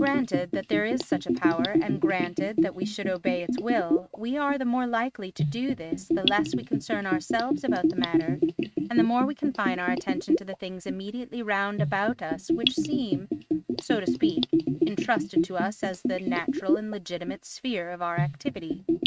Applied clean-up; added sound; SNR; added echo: neural mask model RNNoise.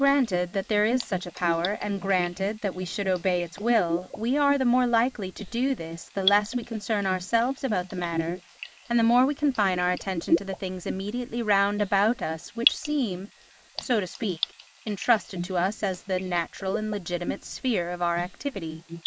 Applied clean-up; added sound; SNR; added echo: neural mask model Resemble Enhance denoiser.